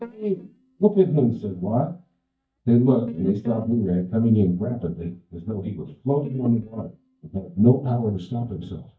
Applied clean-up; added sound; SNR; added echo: neural mask model DeepFilterNet 3.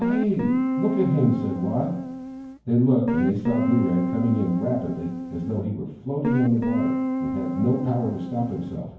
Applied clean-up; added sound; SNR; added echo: none; Guitar; 2 dB; reverberation time 0.9 s.